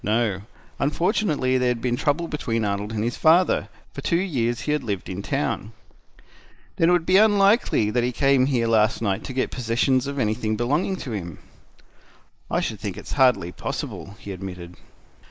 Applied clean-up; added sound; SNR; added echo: neural mask model Resemble Enhance denoiser.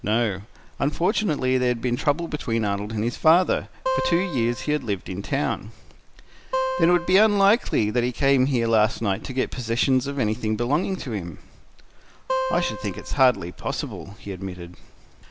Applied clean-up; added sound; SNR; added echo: none; Acoustic guitar; 6 dB; none.